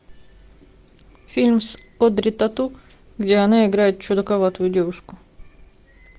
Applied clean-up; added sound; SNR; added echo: none; none; none; none.